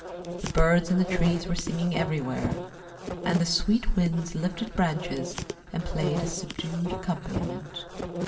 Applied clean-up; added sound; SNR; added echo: none; Insect; 7 dB; reverberation time 2.3 s.